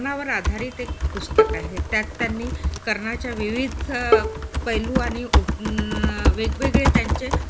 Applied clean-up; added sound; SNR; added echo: none; Bowed string instrument + Typing; -5 dB; none.